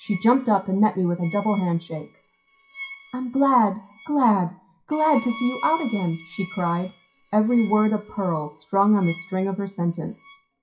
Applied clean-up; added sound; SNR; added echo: classical method WPE with log-MMSE.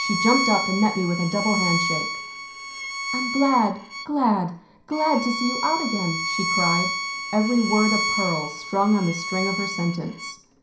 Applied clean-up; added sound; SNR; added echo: none; Bowed string instrument; 3 dB; reverberation time 0.5 s.